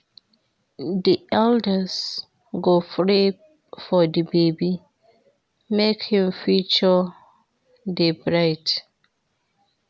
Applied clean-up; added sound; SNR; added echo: none; none; none; none.